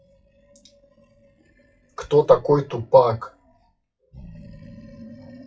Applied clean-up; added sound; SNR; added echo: classical method WPE with log-MMSE.